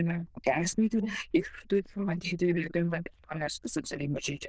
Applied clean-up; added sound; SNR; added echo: neural diffusion model UNIVERSE++.